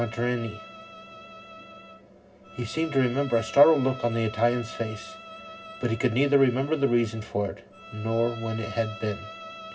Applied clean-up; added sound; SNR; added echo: none; Bowed string instrument; 16 dB; reverberation time 0.4 s.